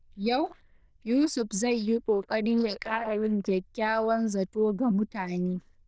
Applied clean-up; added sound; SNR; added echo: neural diffusion model UNIVERSE++.